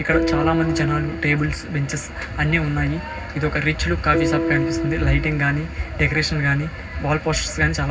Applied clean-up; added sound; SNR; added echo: none; Piano; 6 dB; reverberation time 0.4 s.